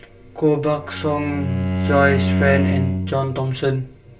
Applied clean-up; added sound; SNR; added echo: none; Bowed string instrument; 1 dB; reverberation time 0.1 s.